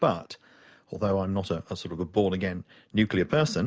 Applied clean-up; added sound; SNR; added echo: none; none; none; none.